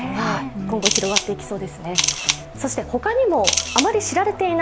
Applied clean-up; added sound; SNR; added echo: none; Camera; 2 dB; none.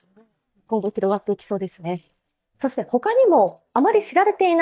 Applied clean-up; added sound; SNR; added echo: neural mask model DeepFilterNet 3.